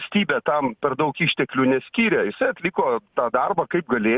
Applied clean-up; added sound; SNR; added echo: none; none; none; none.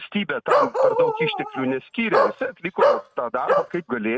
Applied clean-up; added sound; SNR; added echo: neural mask model RNNoise.